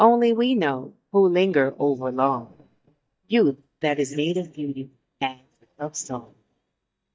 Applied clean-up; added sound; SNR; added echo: neural mask model DeepFilterNet 3.